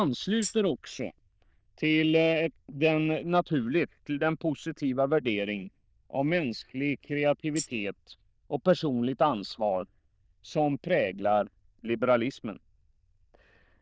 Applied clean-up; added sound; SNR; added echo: neural diffusion model UNIVERSE++.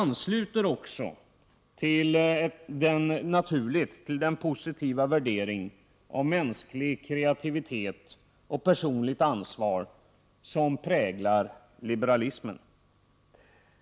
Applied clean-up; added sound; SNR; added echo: none; none; none; none.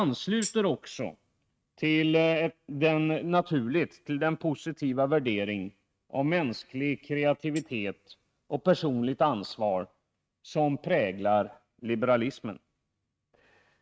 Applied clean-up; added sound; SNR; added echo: neural mask model RNNoise.